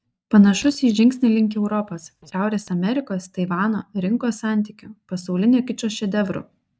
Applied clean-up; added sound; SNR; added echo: neural mask model DeepFilterNet 3.